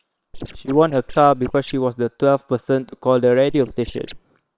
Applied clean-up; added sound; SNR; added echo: neural separator model SepFormer WHAM!.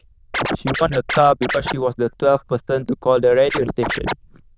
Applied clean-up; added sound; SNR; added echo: neural diffusion model UNIVERSE++.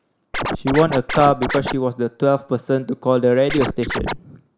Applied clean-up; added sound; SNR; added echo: neural mask model Resemble Enhance denoiser.